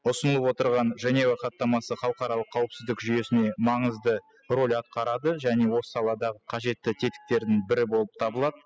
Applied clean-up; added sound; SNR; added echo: classical method spectral subtraction.